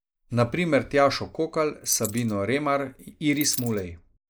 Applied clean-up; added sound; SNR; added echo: neural mask model Resemble Enhance denoiser.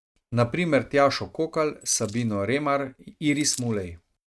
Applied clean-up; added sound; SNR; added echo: neural mask model RNNoise.